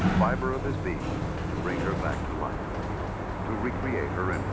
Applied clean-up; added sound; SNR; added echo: none; Sliding door; -4 dB; none.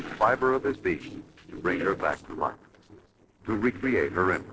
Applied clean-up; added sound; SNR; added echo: neural separator model SepFormer DNS4.